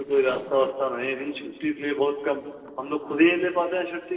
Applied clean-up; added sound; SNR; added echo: neural separator model SepFormer DNS4.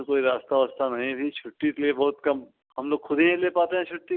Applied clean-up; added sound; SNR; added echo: none; none; none; none.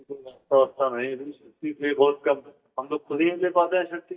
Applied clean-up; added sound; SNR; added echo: neural mask model DeepFilterNet 3.